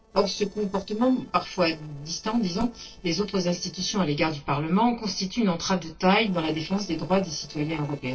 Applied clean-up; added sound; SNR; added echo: neural separator model SepFormer DNS4.